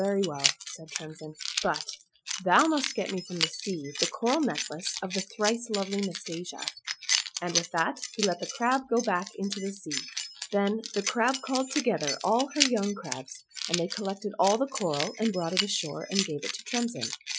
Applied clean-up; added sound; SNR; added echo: classical method Wiener filter.